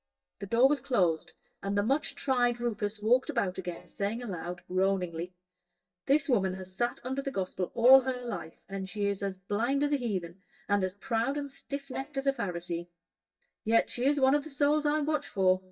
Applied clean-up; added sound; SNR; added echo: neural mask model DeepFilterNet 3.